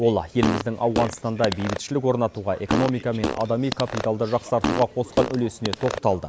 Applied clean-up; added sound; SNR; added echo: none; Fart; 5 dB; none.